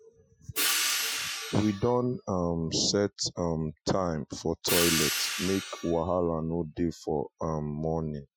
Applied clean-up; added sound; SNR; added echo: classical method Wiener filter.